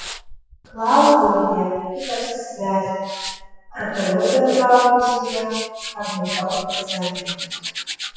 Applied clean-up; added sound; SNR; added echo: classical method WPE with log-MMSE.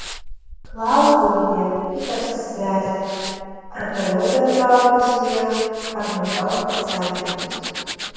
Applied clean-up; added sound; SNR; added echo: none; Tools; 12 dB; reverberation time 2.2 s.